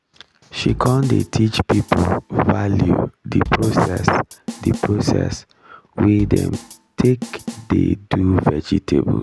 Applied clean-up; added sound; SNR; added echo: none; Drum / Drum kit; 14 dB; none.